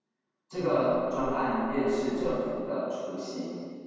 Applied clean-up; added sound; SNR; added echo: none; Buzz; 15 dB; reverberation time 2.1 s.